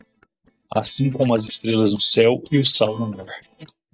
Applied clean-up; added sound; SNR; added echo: neural mask model DeepFilterNet 3.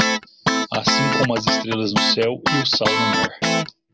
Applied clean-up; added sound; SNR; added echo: none; Guitar; -2 dB; none.